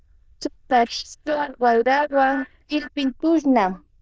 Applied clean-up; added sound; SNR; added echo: neural diffusion model UNIVERSE++.